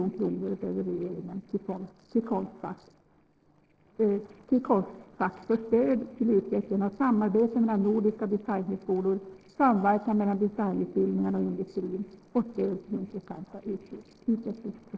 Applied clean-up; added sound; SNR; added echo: neural separator model SepFormer DNS4.